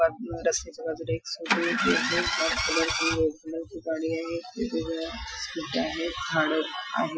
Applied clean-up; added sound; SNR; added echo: classical method Wiener filter.